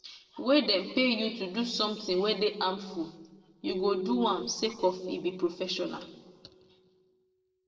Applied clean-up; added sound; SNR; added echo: neural separator model SepFormer DNS4.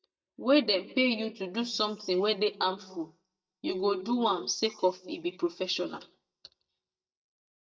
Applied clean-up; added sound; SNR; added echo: neural mask model DeepFilterNet 3.